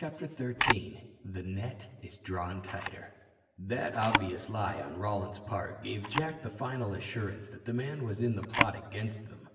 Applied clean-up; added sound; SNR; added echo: none; Camera; 3 dB; reverberation time 1.4 s.